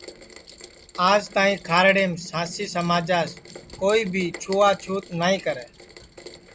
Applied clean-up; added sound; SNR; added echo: none; Rain; 20 dB; none.